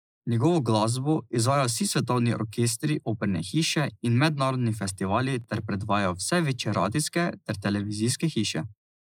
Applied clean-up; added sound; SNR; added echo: neural mask model Resemble Enhance denoiser.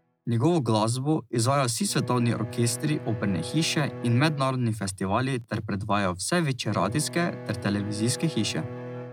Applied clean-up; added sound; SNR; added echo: none; Bowed string instrument; 14 dB; none.